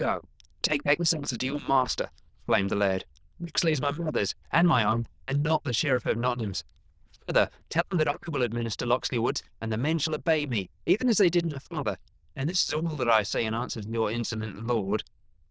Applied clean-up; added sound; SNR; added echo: neural diffusion model UNIVERSE++.